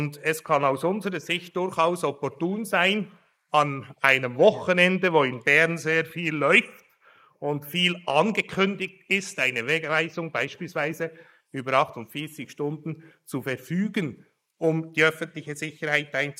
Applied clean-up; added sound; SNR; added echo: neural mask model Resemble Enhance denoiser.